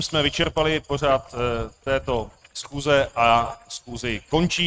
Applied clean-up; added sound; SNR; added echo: neural mask model RNNoise.